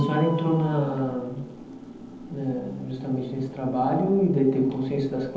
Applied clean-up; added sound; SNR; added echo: none; Bird; 19 dB; reverberation time 0.9 s.